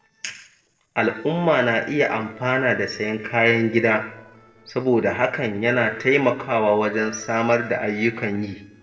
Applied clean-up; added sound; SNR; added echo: neural separator model SepFormer DNS4.